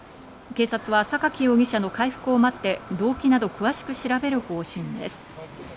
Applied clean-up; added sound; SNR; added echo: none; none; none; none.